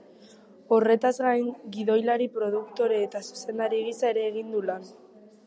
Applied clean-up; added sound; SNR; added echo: none; none; none; none.